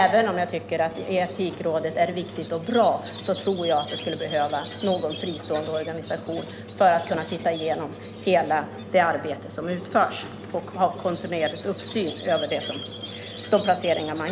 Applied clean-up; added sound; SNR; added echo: none; Squeak; 11 dB; none.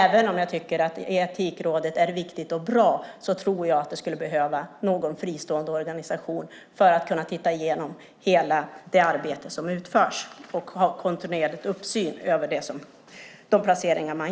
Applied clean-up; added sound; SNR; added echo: none; none; none; none.